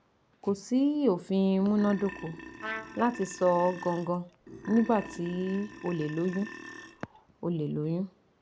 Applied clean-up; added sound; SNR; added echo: none; Burping, eructation + Trumpet; 14 dB; none.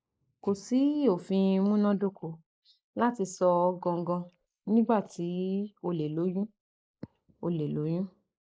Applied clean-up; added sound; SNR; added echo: neural mask model Resemble Enhance denoiser.